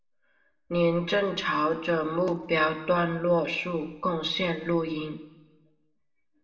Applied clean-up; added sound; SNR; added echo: none; none; none; reverberation time 0.9 s.